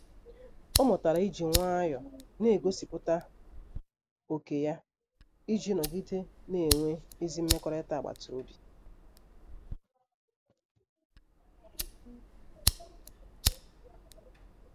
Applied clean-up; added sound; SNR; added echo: none; Fire; 4 dB; none.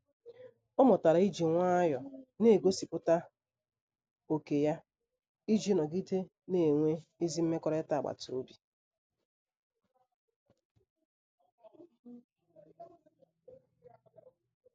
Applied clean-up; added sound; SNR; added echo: none; none; none; none.